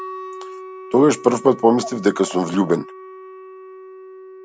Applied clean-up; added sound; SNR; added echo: none; Wind instrument, woodwind instrument; 15 dB; none.